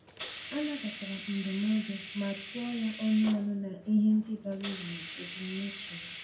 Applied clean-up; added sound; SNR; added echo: none; Hiss; 5 dB; reverberation time 0.5 s.